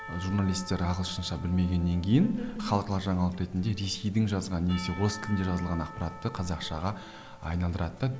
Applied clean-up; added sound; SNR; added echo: none; Church bell / Percussion; 18 dB; none.